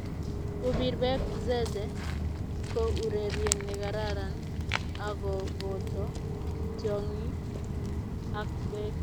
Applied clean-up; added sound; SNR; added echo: none; Walk, footsteps; -3 dB; none.